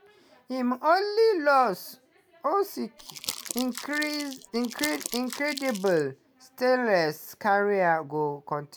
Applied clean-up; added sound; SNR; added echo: none; Crumpling, crinkling; 11 dB; none.